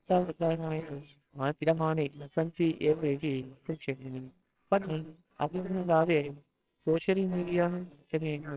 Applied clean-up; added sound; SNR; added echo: neural separator model SepFormer WHAMR!.